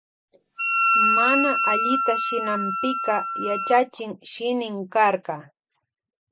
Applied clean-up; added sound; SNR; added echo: none; Wind instrument, woodwind instrument; -2 dB; none.